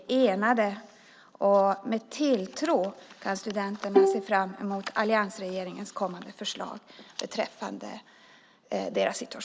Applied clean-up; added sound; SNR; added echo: none; Bowed string instrument; -2 dB; none.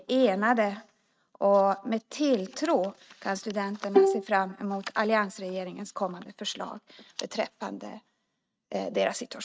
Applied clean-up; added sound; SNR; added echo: neural mask model RNNoise.